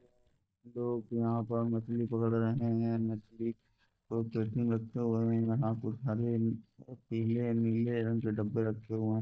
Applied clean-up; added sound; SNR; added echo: neural mask model DeepFilterNet 3.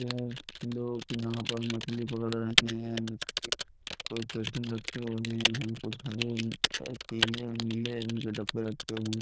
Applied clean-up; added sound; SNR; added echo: neural diffusion model UNIVERSE++.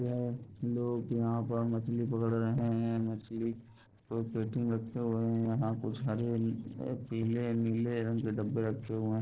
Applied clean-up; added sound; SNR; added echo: neural separator model SepFormer DNS4.